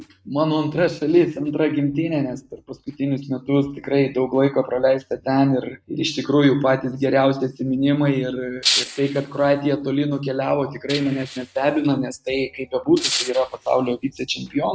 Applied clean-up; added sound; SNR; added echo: neural mask model RNNoise.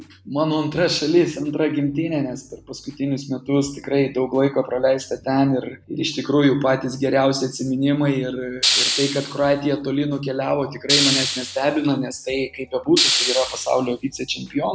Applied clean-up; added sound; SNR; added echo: none; Hiss; 2 dB; none.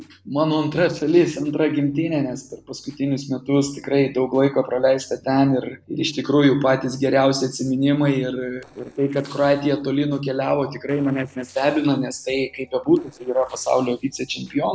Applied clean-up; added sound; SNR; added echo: neural separator model SepFormer DNS4.